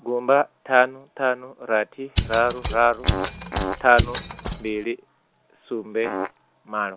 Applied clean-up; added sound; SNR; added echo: none; Mechanisms + Fart; 3 dB; none.